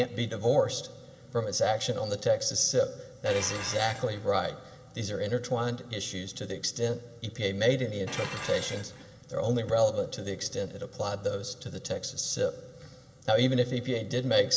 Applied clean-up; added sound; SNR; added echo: none; Dishes, pots, and pans; 15 dB; reverberation time 0.5 s.